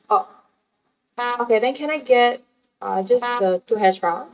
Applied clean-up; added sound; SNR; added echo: neural mask model RNNoise.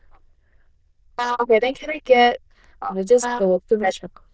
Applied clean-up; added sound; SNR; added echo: neural diffusion model UNIVERSE++.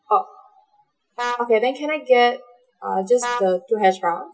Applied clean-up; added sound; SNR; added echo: classical method Wiener filter.